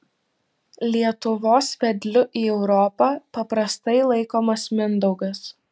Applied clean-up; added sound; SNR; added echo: none; none; none; none.